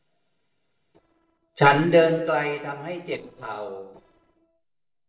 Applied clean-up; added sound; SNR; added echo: neural separator model SepFormer DNS4.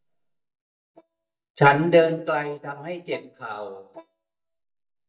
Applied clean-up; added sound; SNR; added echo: neural mask model DeepFilterNet 3.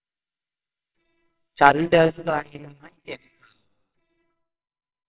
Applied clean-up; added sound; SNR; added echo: neural separator model SepFormer WHAMR!.